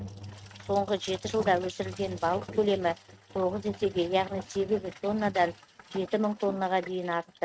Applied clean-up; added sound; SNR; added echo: neural mask model RNNoise.